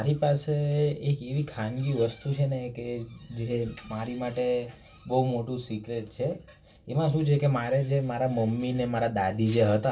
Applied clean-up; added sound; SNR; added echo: none; Rattle (instrument); 11 dB; reverberation time 0.2 s.